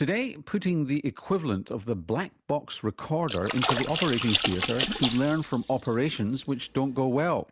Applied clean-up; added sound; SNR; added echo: none; Splash, splatter; 3 dB; none.